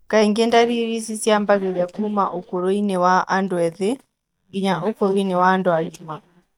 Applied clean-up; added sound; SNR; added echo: neural mask model DeepFilterNet 3.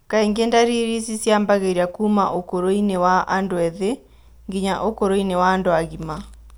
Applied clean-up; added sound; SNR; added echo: none; none; none; none.